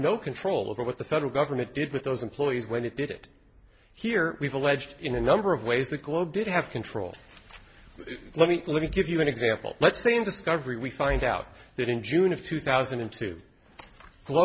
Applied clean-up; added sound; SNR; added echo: none; none; none; none.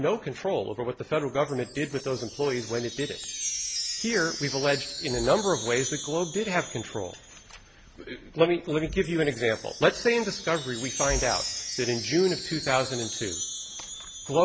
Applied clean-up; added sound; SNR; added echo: none; Wind chime; 9 dB; none.